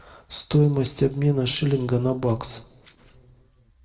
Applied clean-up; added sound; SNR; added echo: neural separator model SepFormer DNS4.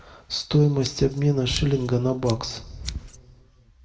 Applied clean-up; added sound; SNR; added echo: none; Scissors; 18 dB; reverberation time 1.1 s.